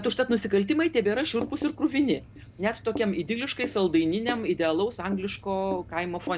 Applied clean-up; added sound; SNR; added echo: none; Writing; 14 dB; none.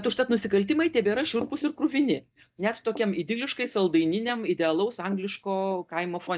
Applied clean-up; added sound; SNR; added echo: neural mask model DeepFilterNet 3.